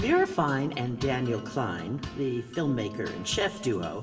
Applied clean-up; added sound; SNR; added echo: none; Wind instrument, woodwind instrument; 17 dB; reverberation time 2.3 s.